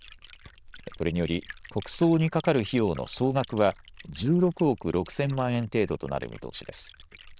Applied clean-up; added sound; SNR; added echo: neural diffusion model UNIVERSE++.